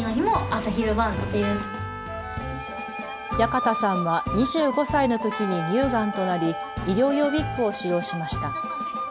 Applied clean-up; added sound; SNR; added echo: none; Trumpet; 14 dB; none.